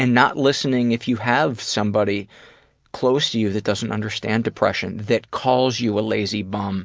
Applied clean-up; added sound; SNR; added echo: none; none; none; none.